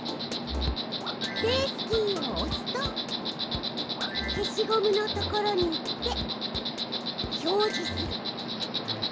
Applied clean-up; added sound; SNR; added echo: none; Insect; 1 dB; none.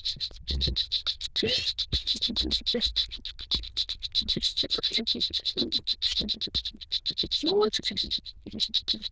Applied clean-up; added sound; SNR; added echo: neural diffusion model UNIVERSE++.